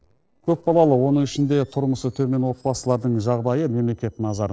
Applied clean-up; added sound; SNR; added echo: neural separator model SepFormer DNS4.